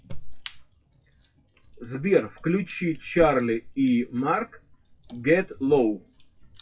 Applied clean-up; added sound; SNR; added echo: classical method WPE with log-MMSE.